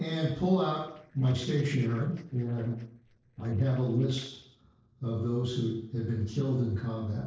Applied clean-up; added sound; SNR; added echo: neural separator model SepFormer DNS4.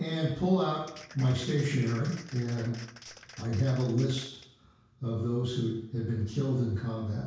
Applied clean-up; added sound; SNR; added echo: none; Applause; 19 dB; reverberation time 0.6 s.